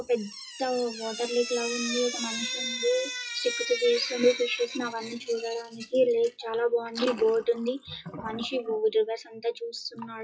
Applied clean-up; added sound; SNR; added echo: classical method WPE with log-MMSE.